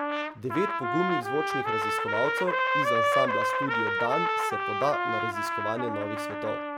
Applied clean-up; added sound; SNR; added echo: none; Trumpet; -4 dB; none.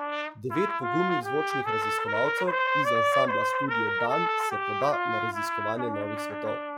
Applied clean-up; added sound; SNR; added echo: classical method log-MMSE.